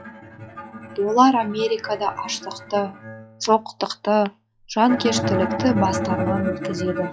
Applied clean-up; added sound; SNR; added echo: classical method log-MMSE.